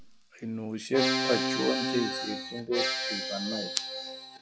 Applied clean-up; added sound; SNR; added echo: classical method log-MMSE.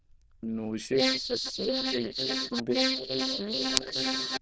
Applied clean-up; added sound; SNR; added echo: neural diffusion model UNIVERSE++.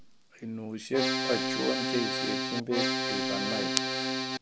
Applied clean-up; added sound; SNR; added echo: none; Accordion; -4 dB; none.